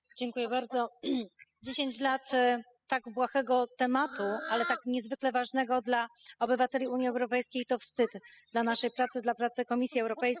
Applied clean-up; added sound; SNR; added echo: classical method spectral subtraction.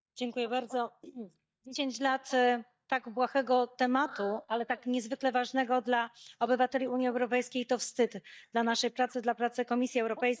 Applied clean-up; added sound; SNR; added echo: neural mask model DeepFilterNet 3.